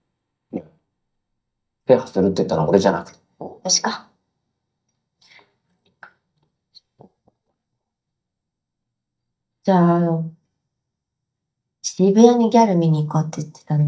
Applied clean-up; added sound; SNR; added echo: neural mask model DeepFilterNet 3.